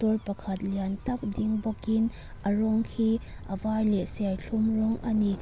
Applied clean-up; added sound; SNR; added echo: none; Gull, seagull / Waves, surf / Siren; 15 dB; none.